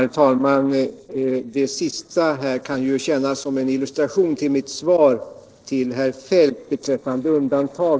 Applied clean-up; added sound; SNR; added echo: neural separator model SepFormer DNS4.